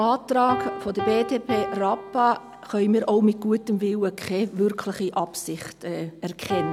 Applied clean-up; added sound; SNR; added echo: none; Piano; 11 dB; none.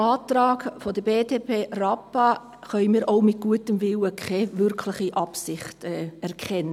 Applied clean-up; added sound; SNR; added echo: none; none; none; none.